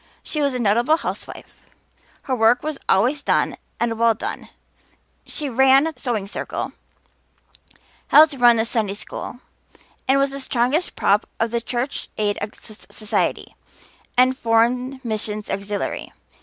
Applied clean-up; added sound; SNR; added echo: none; none; none; none.